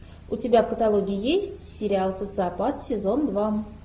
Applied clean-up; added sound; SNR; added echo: none; none; none; none.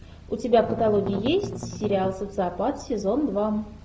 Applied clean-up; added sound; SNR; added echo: none; Strum; 8 dB; none.